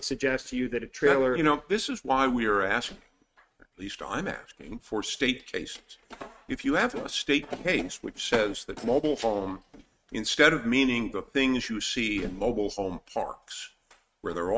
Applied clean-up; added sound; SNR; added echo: neural mask model RNNoise.